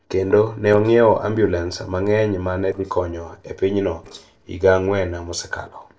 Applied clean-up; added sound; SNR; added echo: neural separator model SepFormer DNS4.